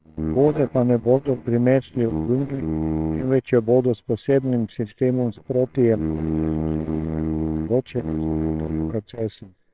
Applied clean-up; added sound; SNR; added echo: neural separator model SepFormer WHAMR!.